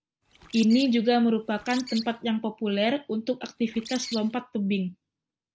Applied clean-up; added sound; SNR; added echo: none; Bird; 15 dB; none.